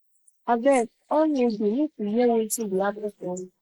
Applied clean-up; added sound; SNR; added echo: neural mask model Resemble Enhance denoiser.